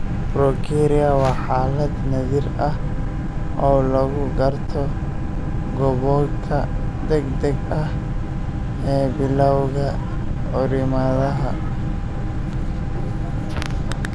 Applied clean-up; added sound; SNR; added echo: none; Boat, Water vehicle; 0 dB; none.